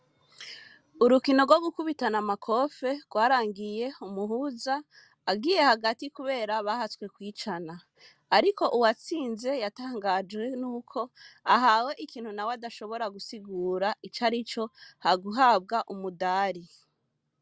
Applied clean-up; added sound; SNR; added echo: none; none; none; none.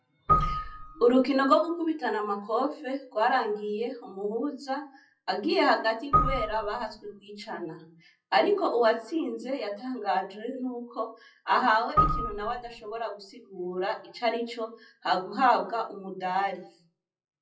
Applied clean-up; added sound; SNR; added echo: classical method WPE with log-MMSE.